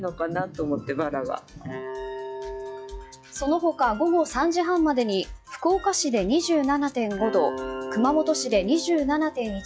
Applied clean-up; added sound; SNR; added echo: classical method log-MMSE.